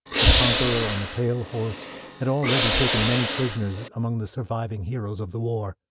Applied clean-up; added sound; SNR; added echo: none; Hiss / Breathing; -2 dB; none.